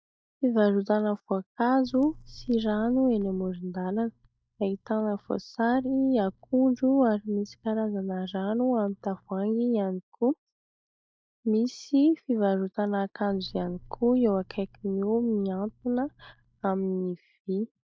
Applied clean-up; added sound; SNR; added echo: neural mask model DeepFilterNet 3.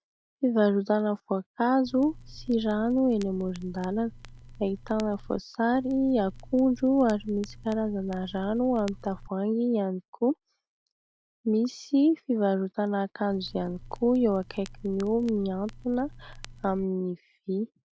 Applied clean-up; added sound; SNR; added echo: none; Crackle; 18 dB; none.